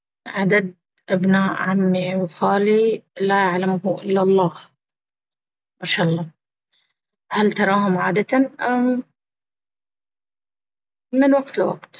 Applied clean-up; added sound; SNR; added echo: none; none; none; none.